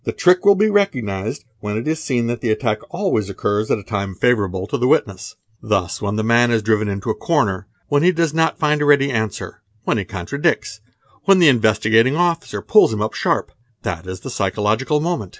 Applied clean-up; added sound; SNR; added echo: none; none; none; none.